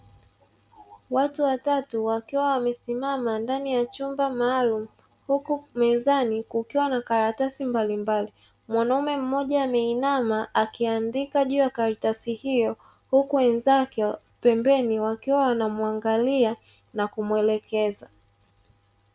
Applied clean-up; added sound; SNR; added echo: none; none; none; none.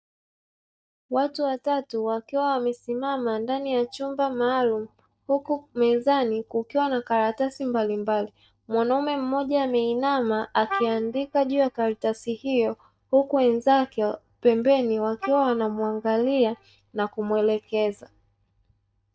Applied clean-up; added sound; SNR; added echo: neural mask model DeepFilterNet 3.